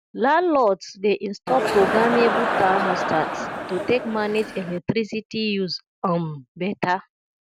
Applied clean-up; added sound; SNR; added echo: none; Crowd; 2 dB; none.